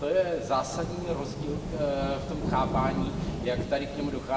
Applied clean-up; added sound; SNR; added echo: none; Rain / Thunderstorm; 3 dB; reverberation time 1.3 s.